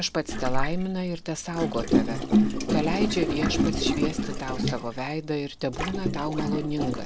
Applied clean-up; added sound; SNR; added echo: none; Gurgling; -3 dB; none.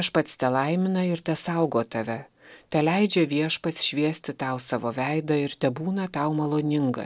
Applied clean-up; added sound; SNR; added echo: none; none; none; none.